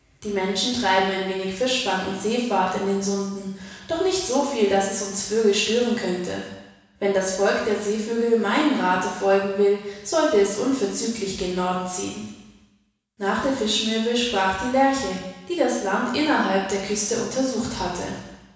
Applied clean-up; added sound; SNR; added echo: none; none; none; reverberation time 1.1 s.